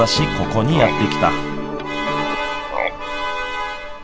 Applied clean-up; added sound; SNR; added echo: none; Alarm + Frog; 5 dB; none.